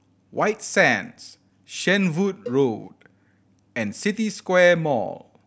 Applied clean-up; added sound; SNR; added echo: none; Cowbell; 20 dB; none.